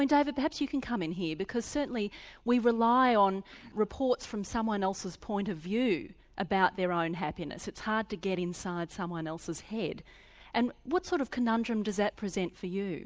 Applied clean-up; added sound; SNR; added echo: none; none; none; none.